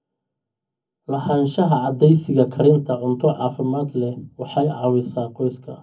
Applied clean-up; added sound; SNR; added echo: none; none; none; reverberation time 0.3 s.